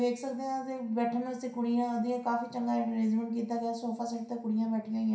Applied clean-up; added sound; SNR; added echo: none; none; none; reverberation time 0.5 s.